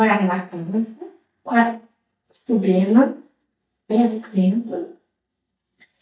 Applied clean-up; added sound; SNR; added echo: neural mask model DeepFilterNet 3.